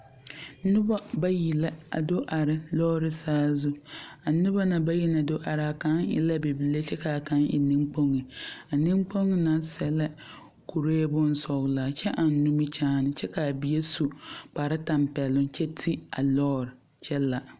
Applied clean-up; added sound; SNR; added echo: none; none; none; none.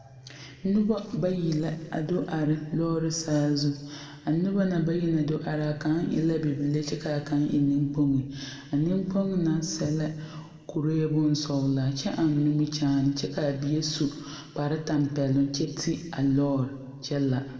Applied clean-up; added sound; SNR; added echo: none; none; none; reverberation time 1.4 s.